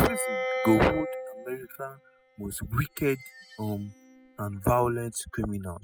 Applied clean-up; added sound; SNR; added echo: classical method spectral subtraction.